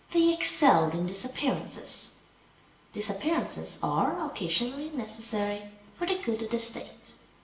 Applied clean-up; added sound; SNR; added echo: none; none; none; reverberation time 0.8 s.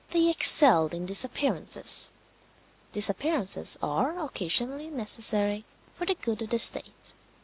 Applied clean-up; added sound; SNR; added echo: none; none; none; none.